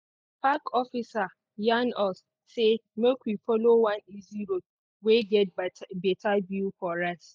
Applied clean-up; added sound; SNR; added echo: neural mask model DeepFilterNet 3.